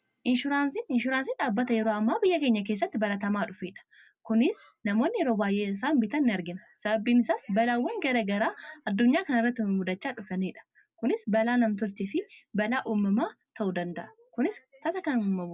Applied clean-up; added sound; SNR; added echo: none; none; none; none.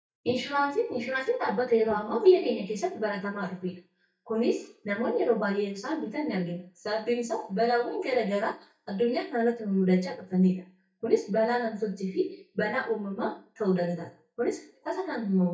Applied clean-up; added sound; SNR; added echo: neural mask model DeepFilterNet 3.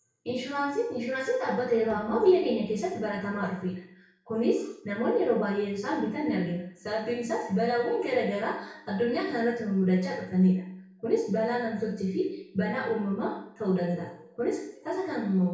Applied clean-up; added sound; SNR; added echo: neural separator model SepFormer DNS4.